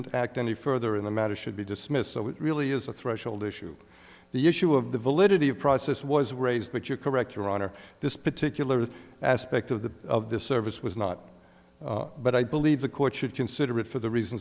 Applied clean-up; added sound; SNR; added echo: none; none; none; none.